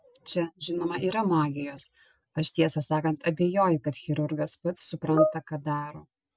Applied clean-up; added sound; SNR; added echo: none; none; none; none.